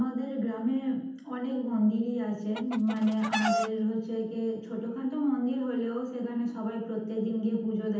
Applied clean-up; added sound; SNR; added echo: none; Chicken, rooster; 3 dB; reverberation time 0.8 s.